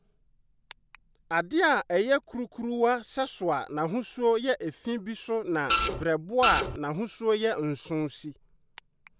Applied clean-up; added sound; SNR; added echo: none; Printer; -3 dB; none.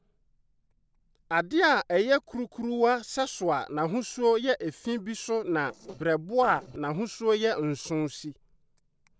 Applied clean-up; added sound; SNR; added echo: neural separator model SepFormer DNS4.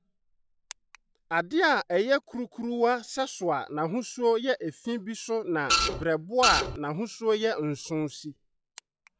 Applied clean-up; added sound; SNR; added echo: classical method log-MMSE.